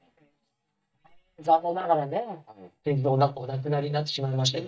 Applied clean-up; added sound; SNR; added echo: neural mask model DeepFilterNet 3.